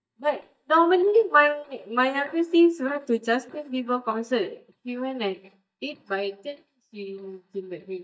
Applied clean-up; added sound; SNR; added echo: neural mask model DeepFilterNet 3.